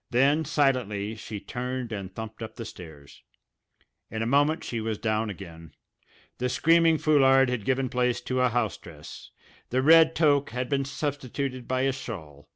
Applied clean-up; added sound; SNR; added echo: none; none; none; none.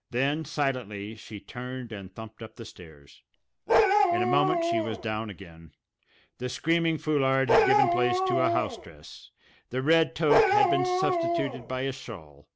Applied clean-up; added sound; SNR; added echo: none; Bark; -4 dB; none.